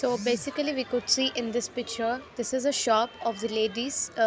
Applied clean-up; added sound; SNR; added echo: none; none; none; none.